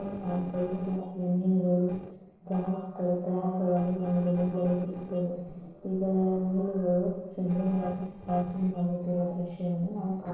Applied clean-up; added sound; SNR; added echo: neural separator model SepFormer DNS4.